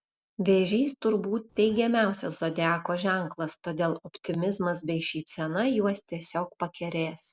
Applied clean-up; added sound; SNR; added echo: neural separator model SepFormer DNS4.